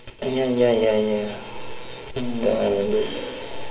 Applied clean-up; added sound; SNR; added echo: none; none; none; reverberation time 0.9 s.